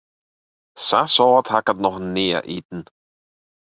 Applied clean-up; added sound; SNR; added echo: none; none; none; none.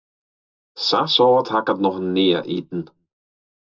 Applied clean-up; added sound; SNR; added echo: none; none; none; reverberation time 0.2 s.